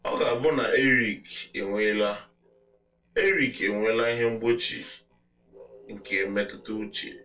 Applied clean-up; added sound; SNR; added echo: neural separator model SepFormer DNS4.